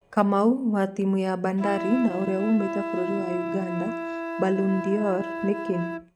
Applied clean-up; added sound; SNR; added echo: neural mask model RNNoise.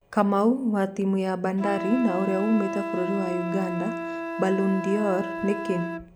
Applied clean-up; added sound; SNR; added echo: none; Wind instrument, woodwind instrument; 7 dB; none.